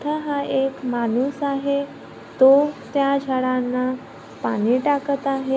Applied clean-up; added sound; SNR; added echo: none; none; none; none.